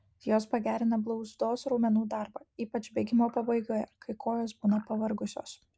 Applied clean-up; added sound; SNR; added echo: none; none; none; none.